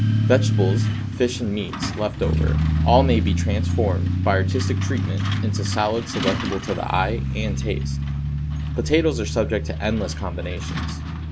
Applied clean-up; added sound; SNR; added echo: none; Truck; -2 dB; none.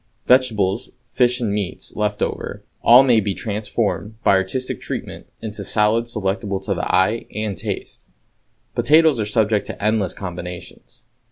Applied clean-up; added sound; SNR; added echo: none; none; none; none.